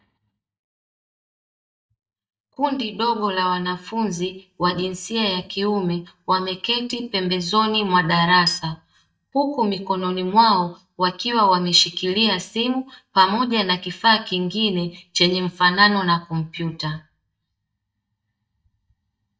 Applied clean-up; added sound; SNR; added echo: neural mask model DeepFilterNet 3.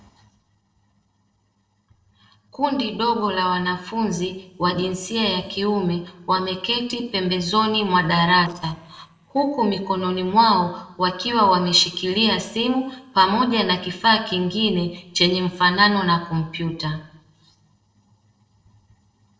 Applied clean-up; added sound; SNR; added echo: neural separator model SepFormer DNS4.